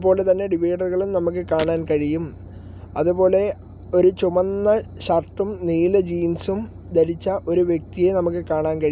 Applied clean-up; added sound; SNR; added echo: none; Shatter; 15 dB; none.